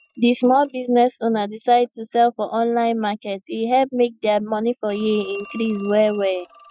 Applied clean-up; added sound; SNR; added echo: classical method Wiener filter.